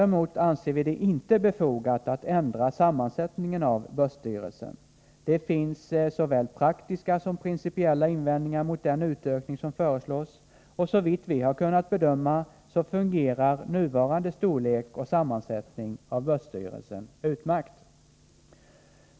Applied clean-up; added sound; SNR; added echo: none; none; none; none.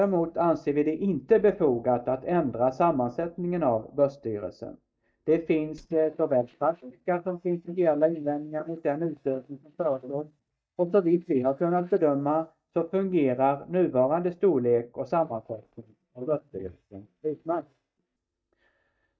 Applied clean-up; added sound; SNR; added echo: neural mask model DeepFilterNet 3.